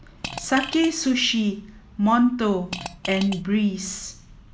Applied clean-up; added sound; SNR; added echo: none; Fart; 11 dB; none.